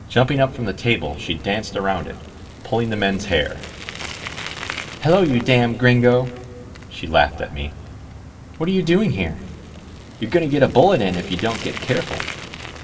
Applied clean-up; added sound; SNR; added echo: none; Bicycle; 14 dB; reverberation time 1.6 s.